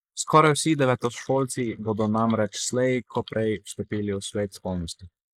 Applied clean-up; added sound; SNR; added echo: neural mask model Resemble Enhance denoiser.